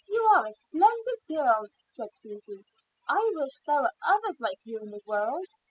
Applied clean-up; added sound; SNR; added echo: classical method spectral subtraction.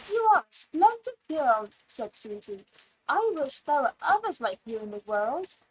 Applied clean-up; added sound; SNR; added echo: neural mask model RNNoise.